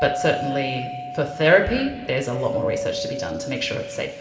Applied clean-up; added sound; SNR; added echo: none; Doorbell; 7 dB; reverberation time 2.9 s.